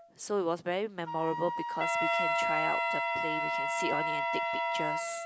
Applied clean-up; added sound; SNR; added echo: none; Wind instrument, woodwind instrument + Wind instrument, woodwind instrument; -4 dB; none.